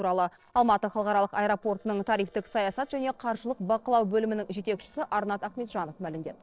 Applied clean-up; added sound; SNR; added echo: neural separator model SepFormer DNS4.